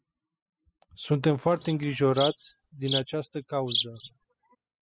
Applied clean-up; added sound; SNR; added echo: classical method spectral subtraction.